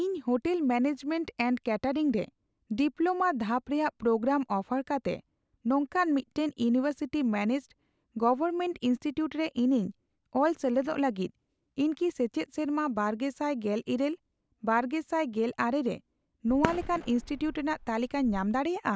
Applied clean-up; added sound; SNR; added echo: none; Fireworks; 9 dB; none.